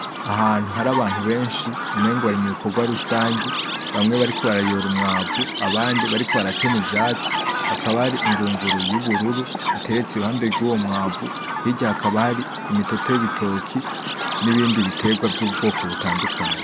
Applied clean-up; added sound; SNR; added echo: none; Chirp, tweet; 2 dB; none.